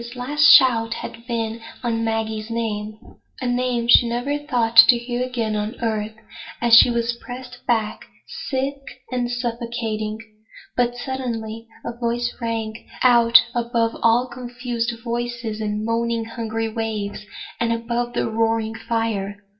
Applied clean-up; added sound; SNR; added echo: none; Bass drum; 16 dB; reverberation time 0.2 s.